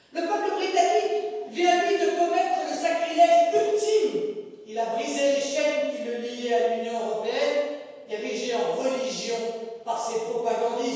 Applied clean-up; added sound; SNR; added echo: none; none; none; reverberation time 1.2 s.